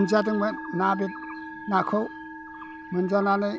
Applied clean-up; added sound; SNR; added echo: none; Musical instrument; 12 dB; none.